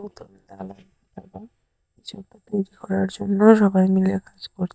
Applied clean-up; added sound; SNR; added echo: neural mask model DeepFilterNet 3.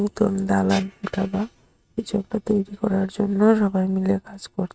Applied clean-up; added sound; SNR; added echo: neural mask model RNNoise.